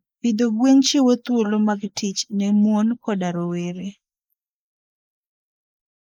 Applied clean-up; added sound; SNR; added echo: neural mask model Resemble Enhance denoiser.